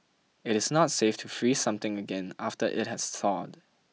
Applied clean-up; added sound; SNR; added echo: none; none; none; none.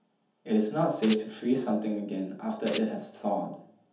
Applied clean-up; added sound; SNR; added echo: none; Domestic sounds, home sounds; 11 dB; reverberation time 0.6 s.